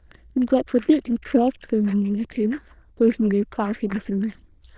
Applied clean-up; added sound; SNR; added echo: neural diffusion model UNIVERSE++.